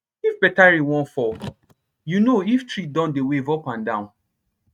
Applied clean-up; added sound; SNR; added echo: neural mask model RNNoise.